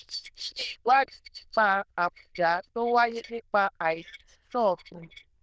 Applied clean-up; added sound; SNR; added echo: neural diffusion model UNIVERSE++.